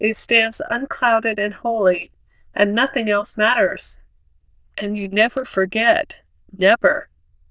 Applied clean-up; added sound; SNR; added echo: neural diffusion model UNIVERSE++.